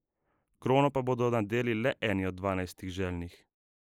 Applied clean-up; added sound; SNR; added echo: neural mask model Resemble Enhance denoiser.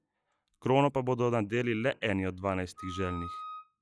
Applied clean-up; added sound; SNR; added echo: classical method log-MMSE.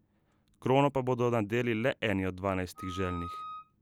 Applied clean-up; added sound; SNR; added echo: none; Wind instrument, woodwind instrument; 12 dB; none.